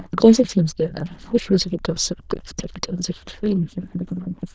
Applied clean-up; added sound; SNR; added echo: neural diffusion model UNIVERSE++.